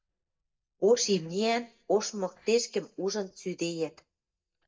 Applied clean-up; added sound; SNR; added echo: neural mask model DeepFilterNet 3.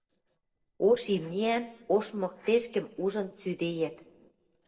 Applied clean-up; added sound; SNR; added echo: neural separator model SepFormer DNS4.